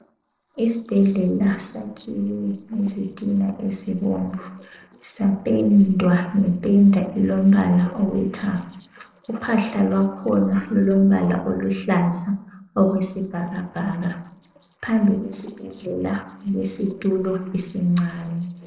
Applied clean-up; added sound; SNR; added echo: neural separator model SepFormer DNS4.